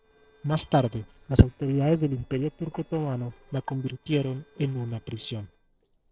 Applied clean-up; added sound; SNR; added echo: neural separator model SepFormer DNS4.